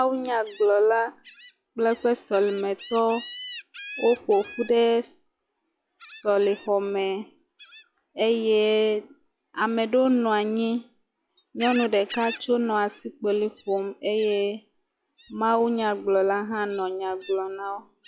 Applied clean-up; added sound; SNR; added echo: classical method log-MMSE.